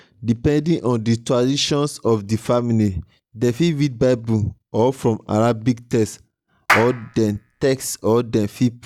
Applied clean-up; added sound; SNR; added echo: none; Clapping; 5 dB; none.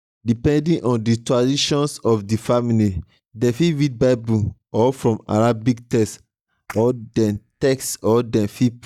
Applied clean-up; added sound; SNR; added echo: neural mask model DeepFilterNet 3.